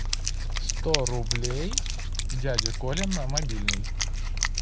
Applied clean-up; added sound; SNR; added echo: none; Wind instrument, woodwind instrument; 6 dB; none.